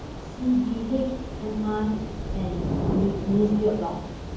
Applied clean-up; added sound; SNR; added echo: none; Thunder / Rain; 4 dB; reverberation time 1.2 s.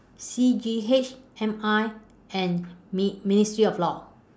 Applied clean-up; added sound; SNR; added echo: none; none; none; none.